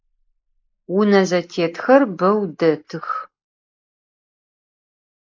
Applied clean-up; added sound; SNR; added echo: neural mask model Resemble Enhance denoiser.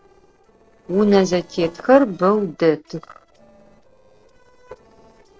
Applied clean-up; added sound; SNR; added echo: neural separator model SepFormer DNS4.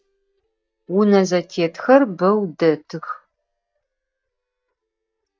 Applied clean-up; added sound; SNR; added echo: neural mask model DeepFilterNet 3.